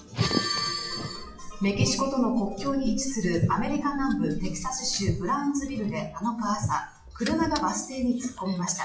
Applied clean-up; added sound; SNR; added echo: classical method WPE with log-MMSE.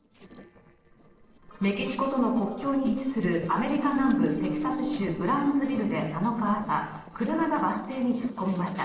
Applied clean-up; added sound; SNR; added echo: neural separator model SepFormer DNS4.